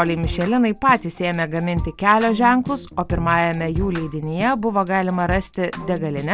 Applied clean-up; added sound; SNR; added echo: none; none; none; none.